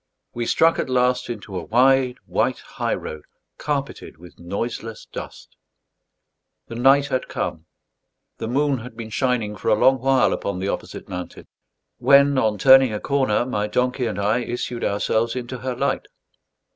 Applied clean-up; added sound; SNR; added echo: none; none; none; none.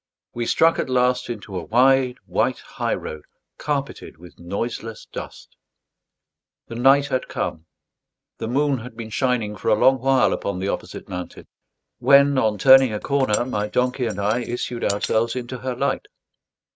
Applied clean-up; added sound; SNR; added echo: neural mask model RNNoise.